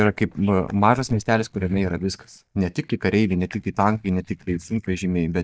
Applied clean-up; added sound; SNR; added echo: neural mask model DeepFilterNet 3.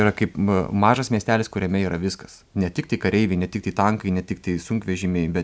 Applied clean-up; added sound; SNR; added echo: none; none; none; none.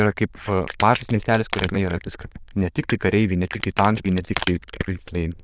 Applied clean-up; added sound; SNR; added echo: neural diffusion model UNIVERSE++.